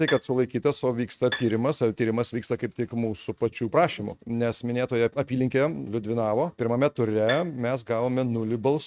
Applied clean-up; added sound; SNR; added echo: neural mask model RNNoise.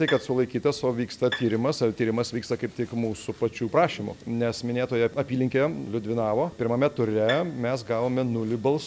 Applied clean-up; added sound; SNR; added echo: none; Bowed string instrument; 13 dB; none.